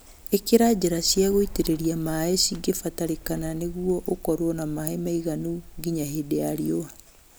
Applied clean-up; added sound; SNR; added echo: none; Bird; 16 dB; none.